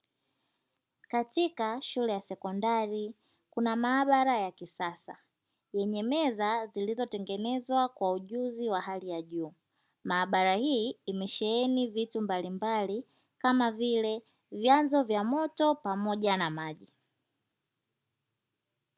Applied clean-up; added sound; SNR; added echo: none; none; none; none.